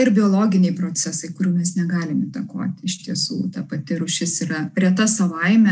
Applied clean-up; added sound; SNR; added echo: none; none; none; none.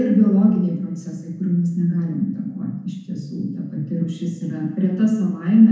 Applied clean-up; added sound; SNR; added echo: none; none; none; reverberation time 1.0 s.